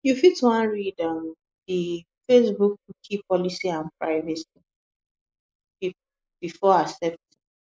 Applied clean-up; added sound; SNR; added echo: neural mask model Resemble Enhance denoiser.